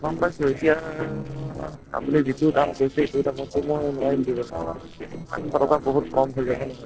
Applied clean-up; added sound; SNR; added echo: neural separator model SepFormer DNS4.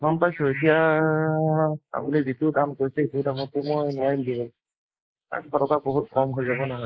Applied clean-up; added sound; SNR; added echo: neural mask model Resemble Enhance denoiser.